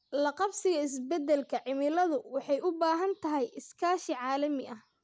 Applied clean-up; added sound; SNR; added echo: none; none; none; none.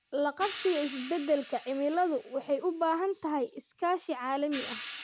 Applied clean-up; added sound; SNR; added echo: none; Hi-hat; 11 dB; none.